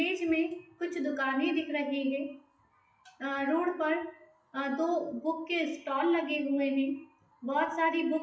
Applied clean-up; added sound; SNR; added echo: classical method WPE with log-MMSE.